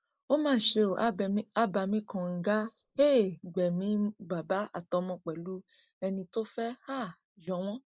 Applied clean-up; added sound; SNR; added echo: neural mask model Resemble Enhance denoiser.